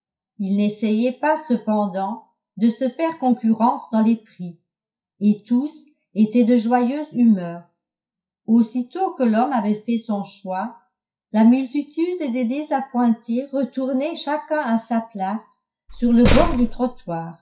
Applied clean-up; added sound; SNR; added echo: classical method WPE with log-MMSE.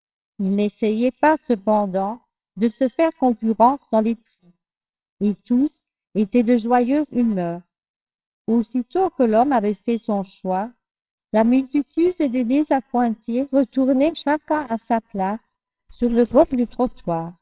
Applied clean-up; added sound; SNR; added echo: neural separator model SepFormer WHAMR!.